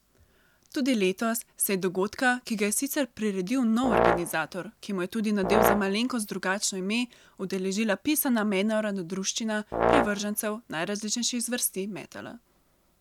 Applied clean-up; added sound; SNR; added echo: none; Brass instrument; -1 dB; none.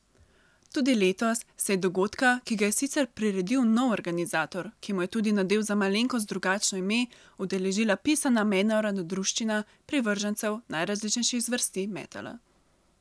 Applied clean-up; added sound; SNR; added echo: none; none; none; none.